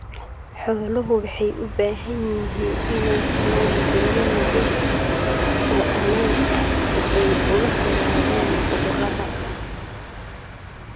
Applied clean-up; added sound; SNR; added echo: none; Train; -3 dB; none.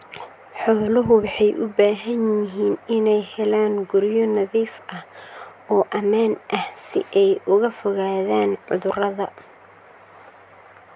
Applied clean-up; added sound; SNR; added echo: none; none; none; none.